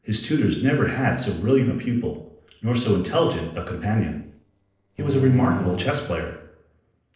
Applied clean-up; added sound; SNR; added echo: neural separator model SepFormer DNS4.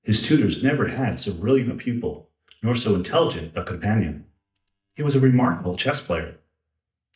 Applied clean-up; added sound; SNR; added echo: neural mask model DeepFilterNet 3.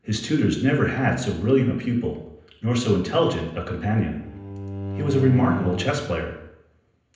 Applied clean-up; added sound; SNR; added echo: none; Bowed string instrument; 9 dB; reverberation time 0.8 s.